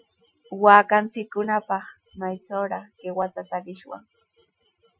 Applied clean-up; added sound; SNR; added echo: classical method Wiener filter.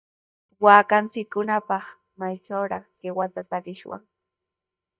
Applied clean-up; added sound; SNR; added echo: neural mask model DeepFilterNet 3.